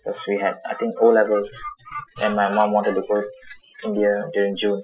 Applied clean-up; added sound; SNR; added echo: classical method Wiener filter.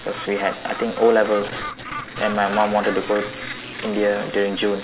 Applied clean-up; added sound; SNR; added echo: none; Gull, seagull; 11 dB; none.